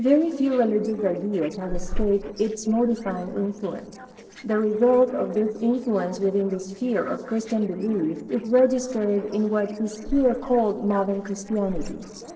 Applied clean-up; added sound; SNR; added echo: neural separator model SepFormer DNS4.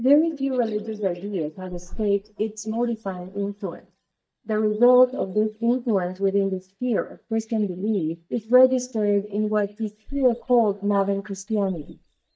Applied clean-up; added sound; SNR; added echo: neural mask model DeepFilterNet 3.